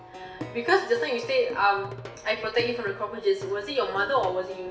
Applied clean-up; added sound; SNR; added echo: none; Plucked string instrument; 15 dB; reverberation time 0.7 s.